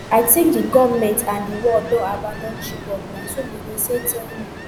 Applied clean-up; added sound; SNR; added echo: none; Ocean; 12 dB; none.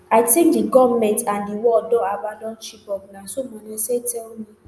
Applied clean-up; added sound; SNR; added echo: none; none; none; none.